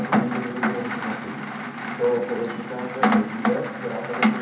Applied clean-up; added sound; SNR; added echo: none; Rain; -4 dB; reverberation time 0.5 s.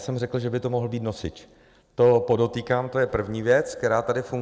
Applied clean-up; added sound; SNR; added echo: none; none; none; none.